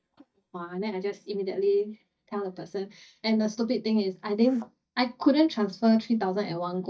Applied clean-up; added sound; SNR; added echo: neural mask model DeepFilterNet 3.